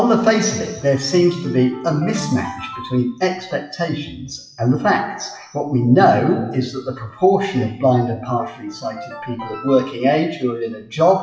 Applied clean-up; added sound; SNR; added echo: classical method WPE with log-MMSE.